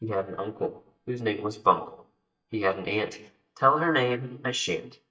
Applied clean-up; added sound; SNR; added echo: neural mask model DeepFilterNet 3.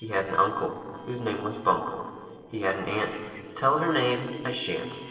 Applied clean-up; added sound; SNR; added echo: neural separator model SepFormer DNS4.